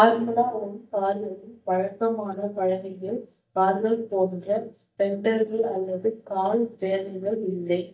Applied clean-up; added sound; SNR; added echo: neural mask model DeepFilterNet 3.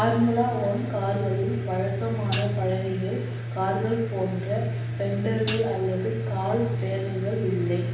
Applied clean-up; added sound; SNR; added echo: none; Hi-hat; 14 dB; reverberation time 0.9 s.